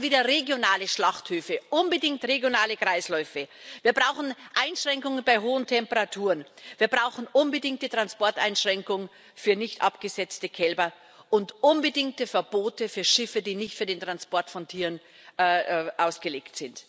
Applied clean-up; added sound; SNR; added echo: none; none; none; none.